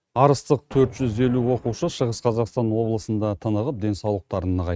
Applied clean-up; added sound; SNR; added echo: neural mask model RNNoise.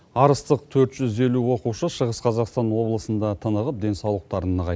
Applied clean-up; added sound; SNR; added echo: none; none; none; none.